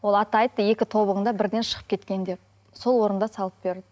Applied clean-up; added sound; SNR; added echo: none; none; none; none.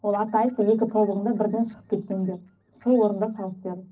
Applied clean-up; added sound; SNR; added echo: neural separator model SepFormer DNS4.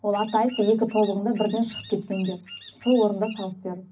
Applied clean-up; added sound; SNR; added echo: none; Bird vocalization, bird call, bird song; 18 dB; reverberation time 0.4 s.